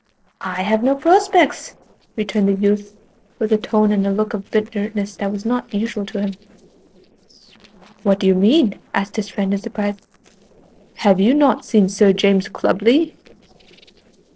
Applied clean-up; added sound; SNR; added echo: neural separator model SepFormer DNS4.